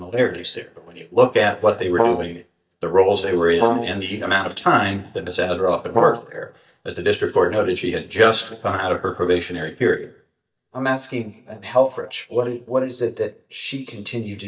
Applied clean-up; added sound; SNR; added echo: neural mask model DeepFilterNet 3.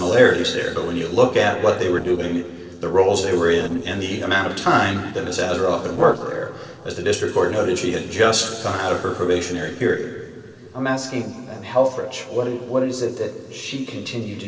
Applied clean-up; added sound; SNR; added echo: neural separator model SepFormer DNS4.